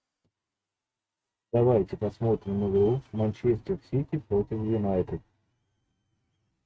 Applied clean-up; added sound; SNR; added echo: neural mask model RNNoise.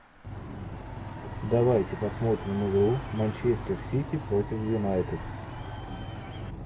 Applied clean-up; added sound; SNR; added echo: none; Crowd / Cheering + Engine / Car; 15 dB; none.